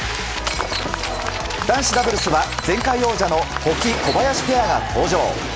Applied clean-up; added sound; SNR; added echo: none; Shatter; 11 dB; none.